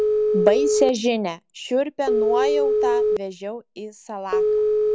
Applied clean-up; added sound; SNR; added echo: none; Telephone; -4 dB; none.